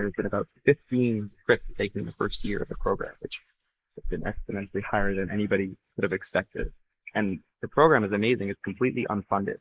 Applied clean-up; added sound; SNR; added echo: neural mask model Resemble Enhance denoiser.